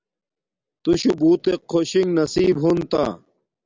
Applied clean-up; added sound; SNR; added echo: none; none; none; none.